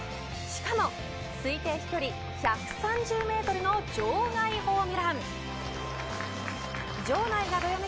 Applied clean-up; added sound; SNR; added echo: none; none; none; none.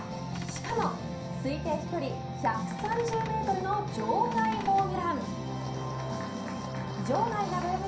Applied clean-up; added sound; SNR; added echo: none; Cupboard open or close / Door; 14 dB; reverberation time 0.6 s.